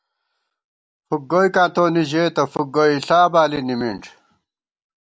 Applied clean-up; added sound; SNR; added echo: none; none; none; none.